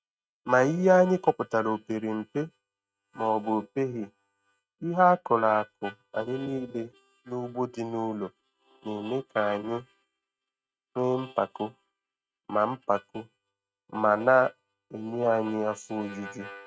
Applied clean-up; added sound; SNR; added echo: neural mask model RNNoise.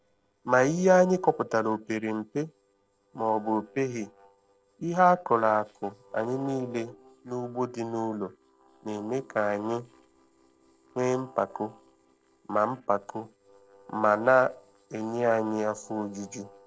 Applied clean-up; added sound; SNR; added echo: neural separator model SepFormer DNS4.